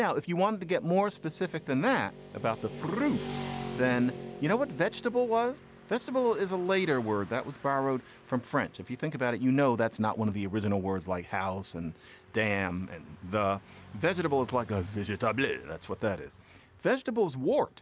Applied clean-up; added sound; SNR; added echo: none; Motorcycle / Traffic noise, roadway noise; 16 dB; none.